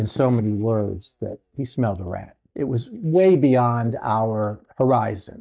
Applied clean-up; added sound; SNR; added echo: neural mask model DeepFilterNet 3.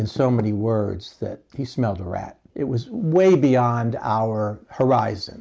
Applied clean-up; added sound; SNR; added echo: none; none; none; none.